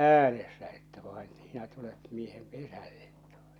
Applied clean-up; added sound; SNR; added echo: none; none; none; none.